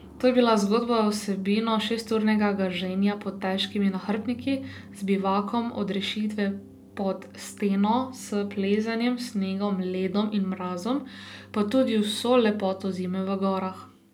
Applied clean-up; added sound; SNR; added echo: none; none; none; none.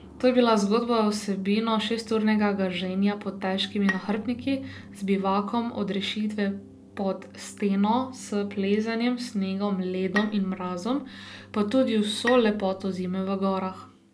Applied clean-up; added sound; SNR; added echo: none; Bowed string instrument; 13 dB; none.